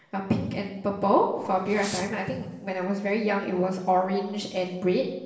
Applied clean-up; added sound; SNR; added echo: none; Fireworks; 19 dB; reverberation time 0.9 s.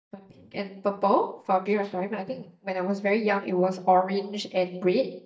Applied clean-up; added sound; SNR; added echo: neural mask model DeepFilterNet 3.